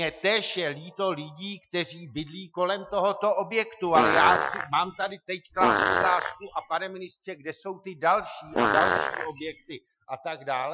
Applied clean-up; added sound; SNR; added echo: classical method Wiener filter.